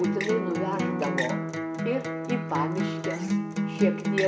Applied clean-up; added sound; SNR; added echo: none; Acoustic guitar; -2 dB; reverberation time 0.3 s.